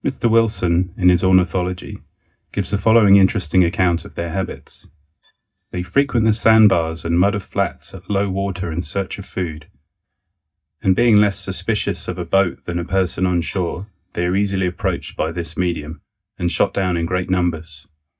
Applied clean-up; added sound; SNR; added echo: neural mask model DeepFilterNet 3.